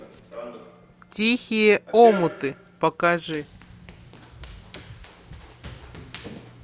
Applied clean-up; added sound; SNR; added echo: none; Run; 15 dB; none.